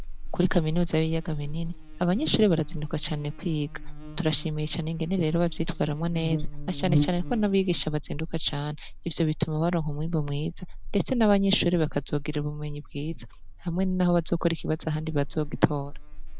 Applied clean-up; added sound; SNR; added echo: none; Buzz; 6 dB; none.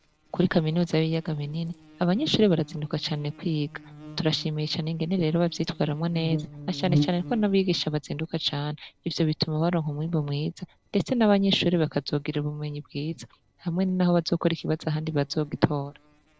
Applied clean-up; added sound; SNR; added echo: neural separator model SepFormer DNS4.